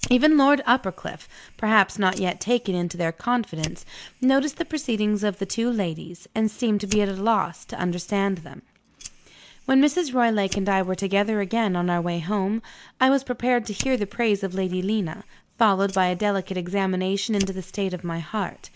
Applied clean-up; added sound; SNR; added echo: none; Fire; 18 dB; none.